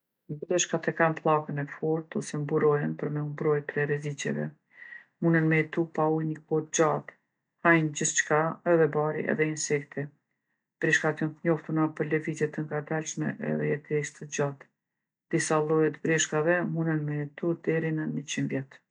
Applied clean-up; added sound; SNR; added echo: none; none; none; none.